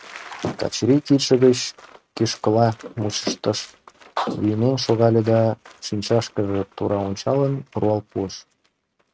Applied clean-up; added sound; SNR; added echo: neural mask model RNNoise.